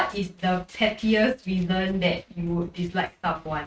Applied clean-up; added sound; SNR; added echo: neural mask model RNNoise.